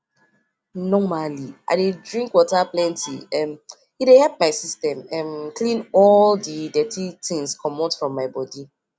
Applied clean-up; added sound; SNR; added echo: none; none; none; none.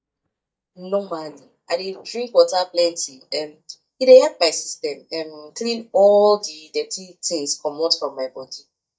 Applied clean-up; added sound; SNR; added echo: neural mask model DeepFilterNet 3.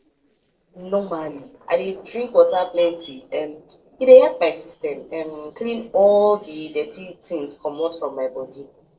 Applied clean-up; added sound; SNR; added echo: neural separator model SepFormer DNS4.